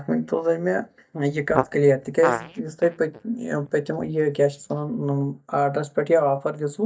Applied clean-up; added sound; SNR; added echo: neural mask model DeepFilterNet 3.